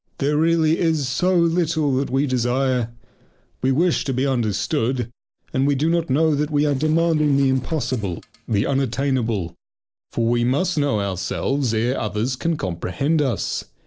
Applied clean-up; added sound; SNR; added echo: neural separator model SepFormer DNS4.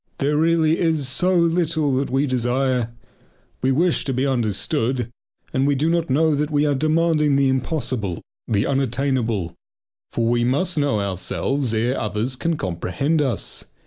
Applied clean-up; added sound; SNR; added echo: none; none; none; none.